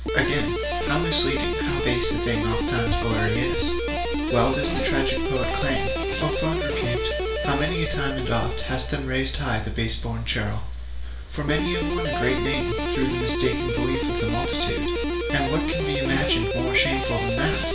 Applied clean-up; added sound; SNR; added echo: none; Guitar; 1 dB; reverberation time 0.4 s.